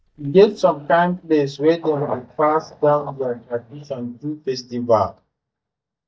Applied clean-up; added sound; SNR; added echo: neural mask model DeepFilterNet 3.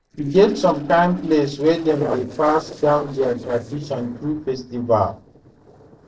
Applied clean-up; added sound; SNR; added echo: neural separator model SepFormer DNS4.